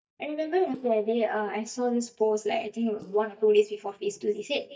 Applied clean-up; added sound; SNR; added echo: neural mask model DeepFilterNet 3.